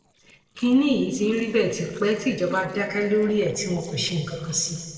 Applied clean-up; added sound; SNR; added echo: neural separator model SepFormer DNS4.